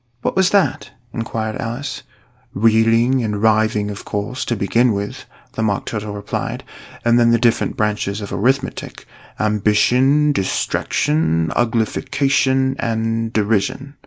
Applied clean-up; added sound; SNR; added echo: neural mask model Resemble Enhance denoiser.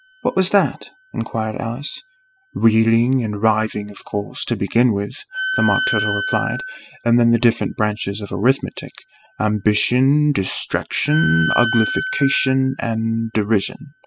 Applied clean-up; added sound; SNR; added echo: classical method spectral subtraction.